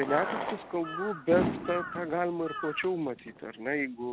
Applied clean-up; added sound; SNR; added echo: none; Bird vocalization, bird call, bird song / Crow + Fireworks; 6 dB; none.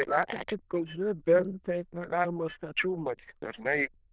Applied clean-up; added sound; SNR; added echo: neural diffusion model UNIVERSE++.